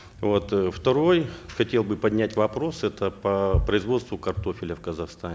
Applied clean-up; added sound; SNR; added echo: none; none; none; none.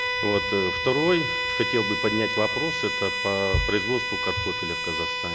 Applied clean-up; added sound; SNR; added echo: none; Bowed string instrument; 1 dB; none.